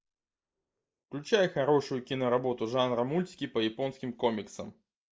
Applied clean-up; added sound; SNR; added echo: neural mask model Resemble Enhance denoiser.